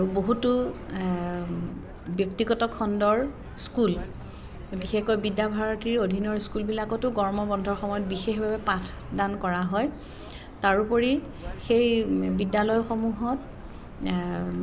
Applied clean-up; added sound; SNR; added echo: none; Car; 12 dB; none.